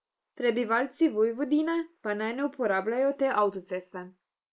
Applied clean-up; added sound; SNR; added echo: neural mask model Resemble Enhance denoiser.